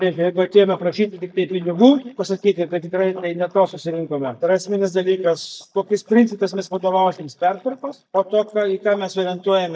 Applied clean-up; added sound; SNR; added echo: neural mask model DeepFilterNet 3.